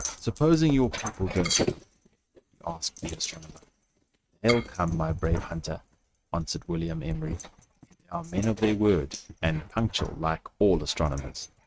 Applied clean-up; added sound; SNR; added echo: neural mask model RNNoise.